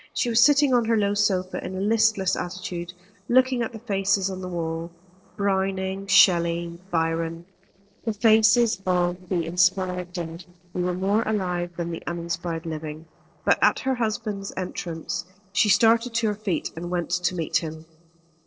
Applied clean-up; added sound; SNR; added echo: neural separator model SepFormer DNS4.